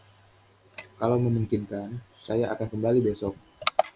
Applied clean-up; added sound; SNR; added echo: none; none; none; none.